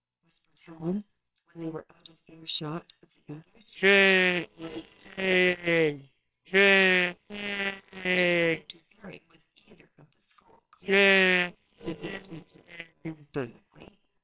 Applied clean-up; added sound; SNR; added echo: neural separator model SepFormer WHAMR!.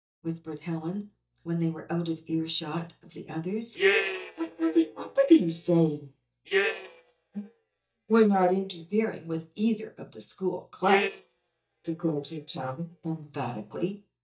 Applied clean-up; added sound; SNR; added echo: neural mask model DeepFilterNet 3.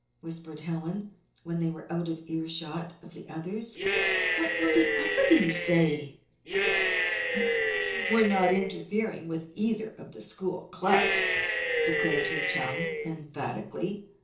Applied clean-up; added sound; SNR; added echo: neural separator model SepFormer DNS4.